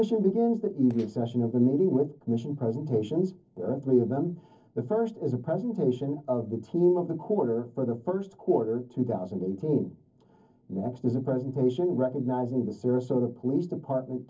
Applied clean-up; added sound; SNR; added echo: neural separator model SepFormer DNS4.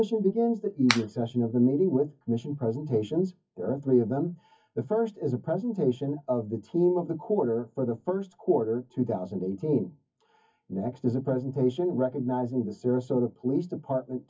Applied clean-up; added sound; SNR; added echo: classical method WPE with log-MMSE.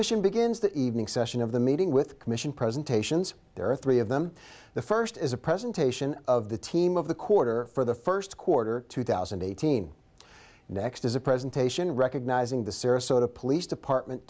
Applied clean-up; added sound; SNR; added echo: none; none; none; none.